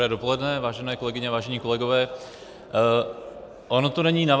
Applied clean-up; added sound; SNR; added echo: none; none; none; none.